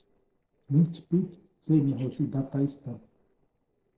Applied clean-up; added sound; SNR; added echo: neural separator model SepFormer DNS4.